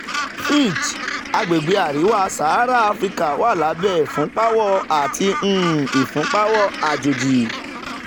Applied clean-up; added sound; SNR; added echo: none; Gull, seagull; 8 dB; none.